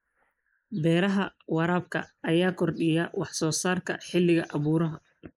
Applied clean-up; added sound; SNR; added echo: neural mask model Resemble Enhance denoiser.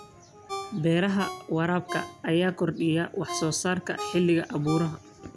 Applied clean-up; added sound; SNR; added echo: none; Ringtone; 13 dB; none.